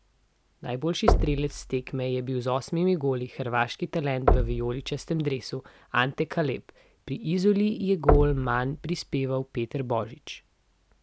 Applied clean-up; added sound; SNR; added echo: none; Knock; 2 dB; none.